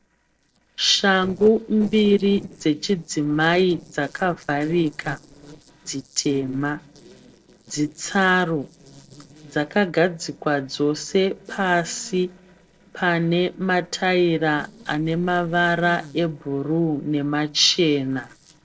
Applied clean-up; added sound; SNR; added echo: neural separator model SepFormer DNS4.